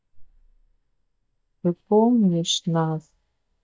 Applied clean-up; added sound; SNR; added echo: neural mask model DeepFilterNet 3.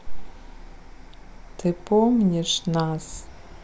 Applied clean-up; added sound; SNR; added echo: none; none; none; none.